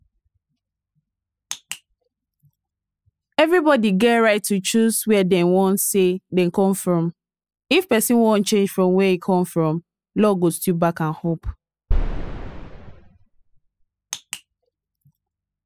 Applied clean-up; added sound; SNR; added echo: classical method spectral subtraction.